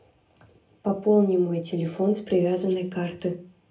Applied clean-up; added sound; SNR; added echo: none; none; none; reverberation time 0.3 s.